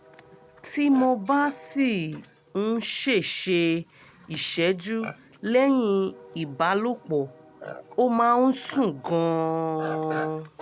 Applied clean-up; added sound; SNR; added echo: none; Livestock, farm animals, working animals; 19 dB; none.